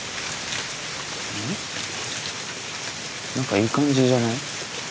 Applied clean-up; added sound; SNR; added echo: none; none; none; none.